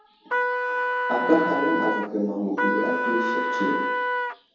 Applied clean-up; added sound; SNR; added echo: none; Trumpet; -1 dB; reverberation time 2.0 s.